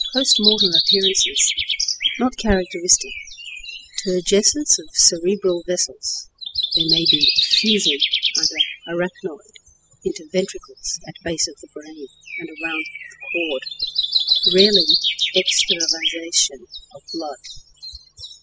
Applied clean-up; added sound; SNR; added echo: classical method spectral subtraction.